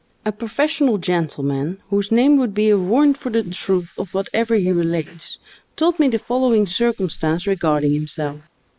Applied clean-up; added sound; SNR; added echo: neural mask model Resemble Enhance denoiser.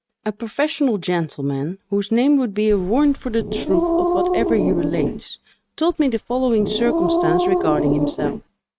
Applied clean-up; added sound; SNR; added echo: neural mask model RNNoise.